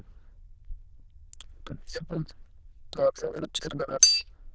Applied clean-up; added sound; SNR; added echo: neural diffusion model UNIVERSE++.